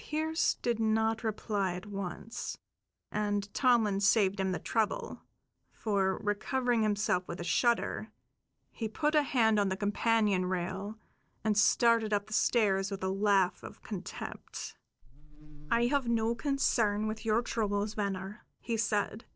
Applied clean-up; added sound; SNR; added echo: neural separator model SepFormer DNS4.